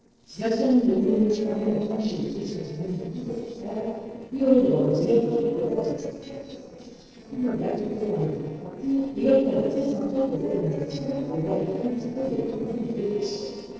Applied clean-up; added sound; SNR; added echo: neural separator model SepFormer DNS4.